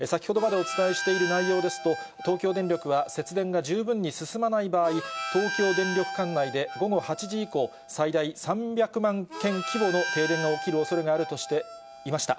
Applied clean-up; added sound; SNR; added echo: none; Harmonica; 9 dB; none.